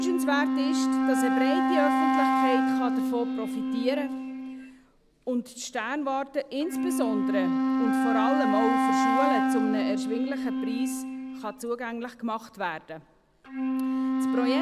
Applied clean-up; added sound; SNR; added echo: none; Wind instrument, woodwind instrument; -5 dB; none.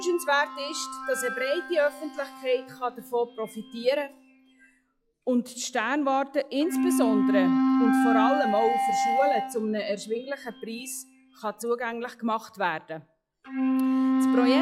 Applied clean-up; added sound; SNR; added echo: classical method log-MMSE.